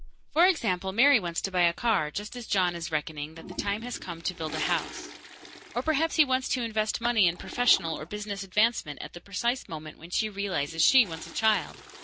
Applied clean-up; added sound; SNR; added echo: none; Toilet flush; 17 dB; none.